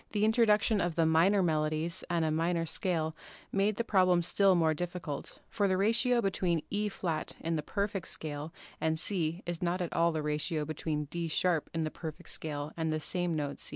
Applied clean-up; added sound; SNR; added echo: none; none; none; none.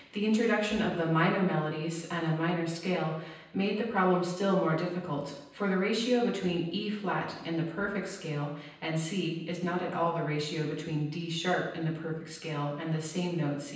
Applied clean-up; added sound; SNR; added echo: none; none; none; reverberation time 0.9 s.